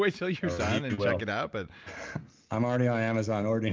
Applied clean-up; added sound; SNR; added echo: none; none; none; none.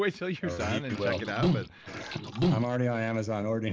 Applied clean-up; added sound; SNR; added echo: none; Liquid; -1 dB; none.